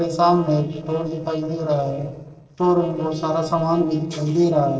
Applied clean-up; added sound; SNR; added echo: neural separator model SepFormer DNS4.